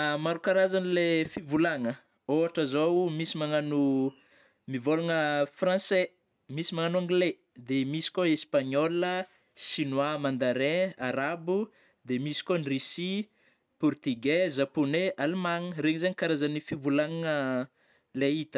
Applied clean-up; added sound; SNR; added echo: none; none; none; none.